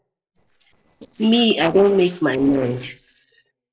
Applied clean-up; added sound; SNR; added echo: neural separator model SepFormer DNS4.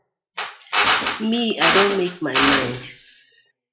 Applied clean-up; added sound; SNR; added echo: none; Drill; -4 dB; reverberation time 0.4 s.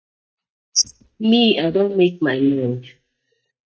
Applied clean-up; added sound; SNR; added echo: neural mask model DeepFilterNet 3.